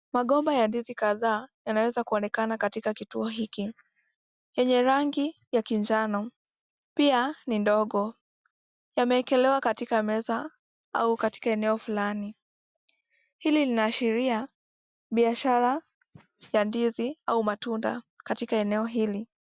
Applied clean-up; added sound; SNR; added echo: none; none; none; none.